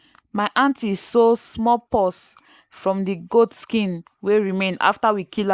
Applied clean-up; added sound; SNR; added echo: neural mask model Resemble Enhance denoiser.